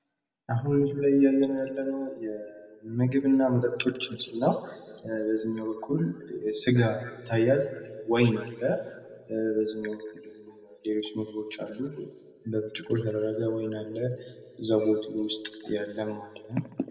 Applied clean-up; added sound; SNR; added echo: none; none; none; reverberation time 1.6 s.